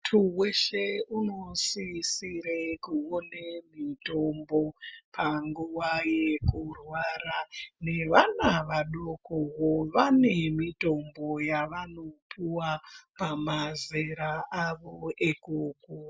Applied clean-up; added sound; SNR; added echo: none; none; none; none.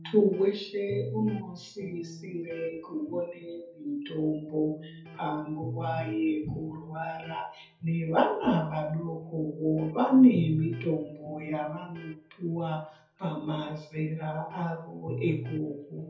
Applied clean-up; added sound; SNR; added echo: none; Electric guitar; 14 dB; reverberation time 0.5 s.